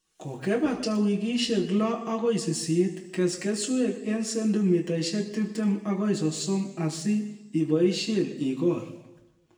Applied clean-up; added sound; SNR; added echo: none; none; none; reverberation time 1.0 s.